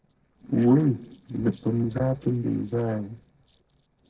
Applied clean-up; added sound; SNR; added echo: neural separator model SepFormer DNS4.